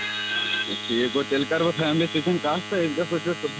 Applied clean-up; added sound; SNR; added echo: none; Domestic sounds, home sounds; 11 dB; none.